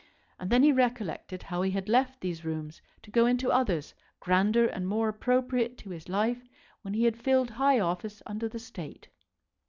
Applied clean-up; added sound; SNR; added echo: none; none; none; none.